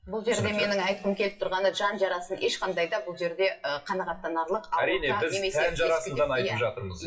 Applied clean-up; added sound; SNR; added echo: classical method WPE with log-MMSE.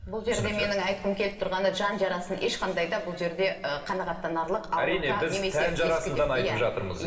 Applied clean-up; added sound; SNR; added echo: none; Wind; 16 dB; reverberation time 2.6 s.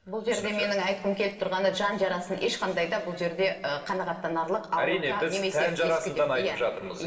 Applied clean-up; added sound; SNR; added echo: neural separator model SepFormer DNS4.